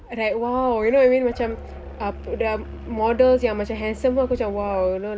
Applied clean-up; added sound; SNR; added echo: none; Musical instrument; 14 dB; none.